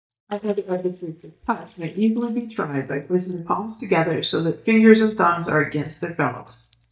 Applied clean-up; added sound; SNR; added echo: neural mask model DeepFilterNet 3.